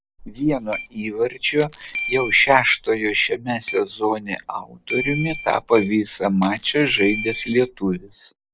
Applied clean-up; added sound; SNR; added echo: none; Keyboard (musical) + Coin (dropping); 11 dB; none.